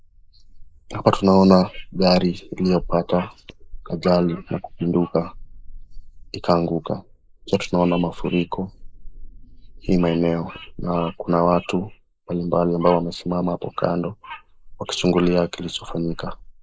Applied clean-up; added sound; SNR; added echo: neural mask model Resemble Enhance denoiser.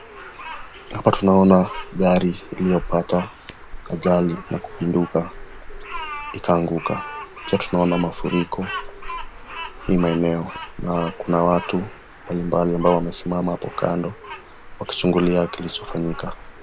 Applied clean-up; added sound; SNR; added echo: none; Bird + Bird vocalization, bird call, bird song; 12 dB; none.